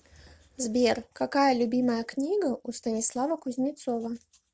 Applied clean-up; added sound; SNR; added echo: none; none; none; none.